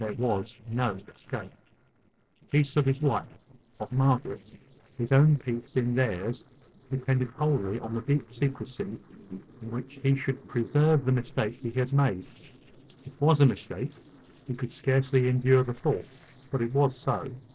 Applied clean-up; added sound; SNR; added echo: neural separator model SepFormer DNS4.